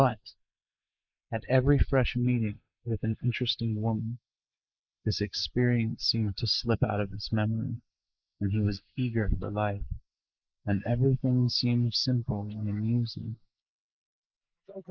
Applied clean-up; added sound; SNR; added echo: neural mask model Resemble Enhance denoiser.